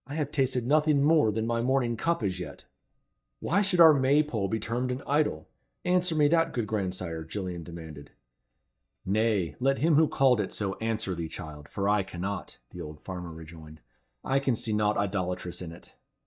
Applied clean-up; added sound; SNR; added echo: neural mask model DeepFilterNet 3.